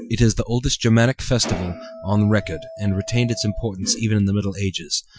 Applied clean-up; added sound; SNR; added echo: classical method Wiener filter.